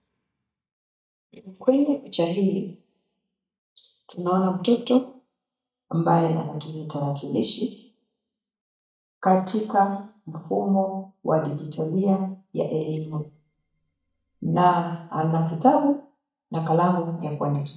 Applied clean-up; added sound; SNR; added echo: neural mask model DeepFilterNet 3.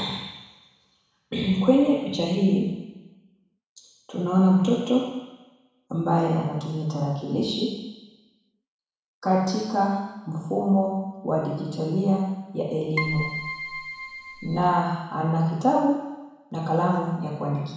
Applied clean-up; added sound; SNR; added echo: none; Keyboard (musical); 8 dB; reverberation time 1.1 s.